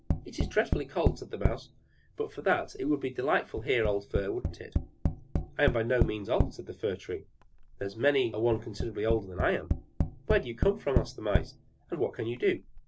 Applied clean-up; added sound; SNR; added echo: none; Tap; 3 dB; none.